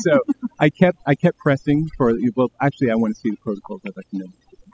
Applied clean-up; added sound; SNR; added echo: classical method spectral subtraction.